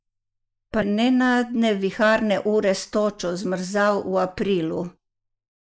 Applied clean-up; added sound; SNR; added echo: neural mask model Resemble Enhance denoiser.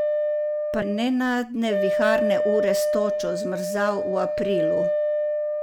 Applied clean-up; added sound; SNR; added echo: none; Wind instrument, woodwind instrument; -2 dB; none.